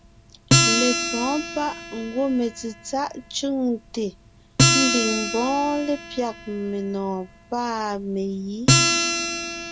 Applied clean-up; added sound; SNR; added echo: none; Acoustic guitar; -2 dB; none.